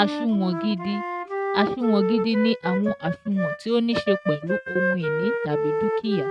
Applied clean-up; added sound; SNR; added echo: neural mask model RNNoise.